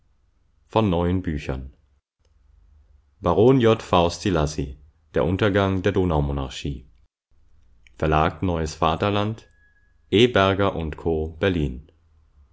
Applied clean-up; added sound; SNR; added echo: none; none; none; none.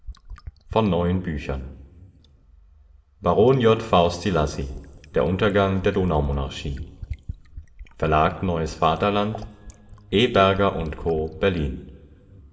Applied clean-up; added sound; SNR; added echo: none; Fill (with liquid); 18 dB; reverberation time 2.9 s.